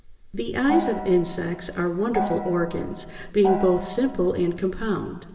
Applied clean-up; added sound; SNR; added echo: none; Gong; 7 dB; reverberation time 2.2 s.